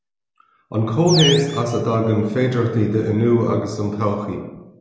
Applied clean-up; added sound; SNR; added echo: none; Animal; 10 dB; none.